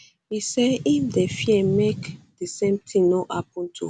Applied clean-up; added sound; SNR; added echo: none; none; none; none.